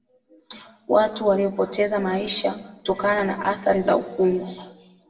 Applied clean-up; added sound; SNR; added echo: none; none; none; reverberation time 0.7 s.